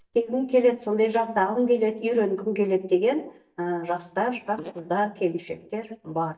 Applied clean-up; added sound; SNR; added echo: neural mask model DeepFilterNet 3.